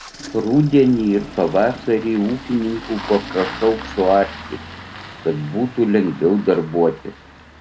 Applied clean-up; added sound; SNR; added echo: none; Engine starting; 15 dB; none.